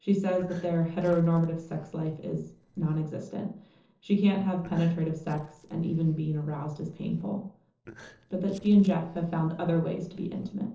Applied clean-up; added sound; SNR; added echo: neural separator model SepFormer DNS4.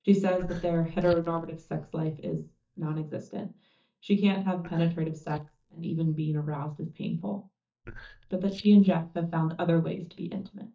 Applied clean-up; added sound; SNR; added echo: neural mask model DeepFilterNet 3.